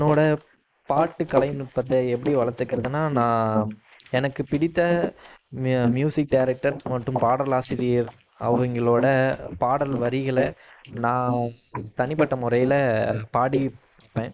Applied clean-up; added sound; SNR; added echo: neural mask model Resemble Enhance denoiser.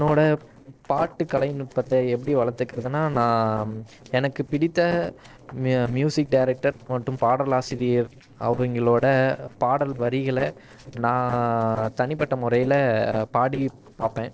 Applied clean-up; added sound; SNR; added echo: neural separator model SepFormer DNS4.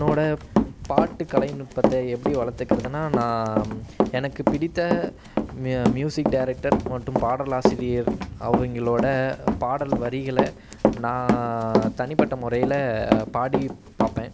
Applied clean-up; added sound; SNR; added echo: none; Run; 0 dB; none.